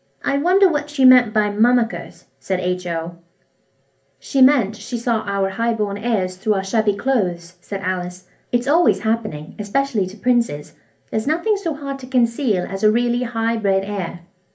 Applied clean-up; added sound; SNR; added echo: none; none; none; reverberation time 0.3 s.